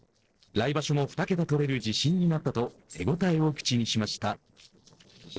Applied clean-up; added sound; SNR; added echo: neural separator model SepFormer DNS4.